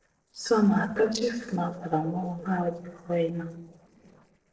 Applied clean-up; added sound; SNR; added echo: neural separator model SepFormer DNS4.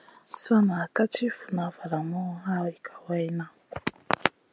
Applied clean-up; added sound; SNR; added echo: none; none; none; none.